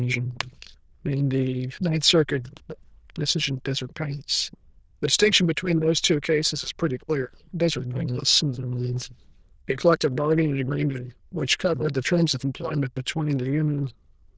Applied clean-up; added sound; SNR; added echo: neural diffusion model UNIVERSE++.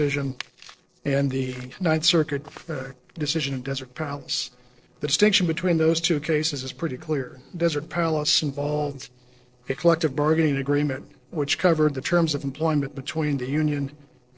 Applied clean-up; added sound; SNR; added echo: neural separator model SepFormer DNS4.